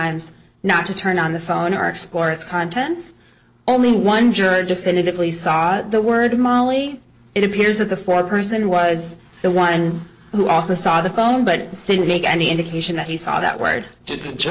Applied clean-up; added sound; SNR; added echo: neural separator model SepFormer DNS4.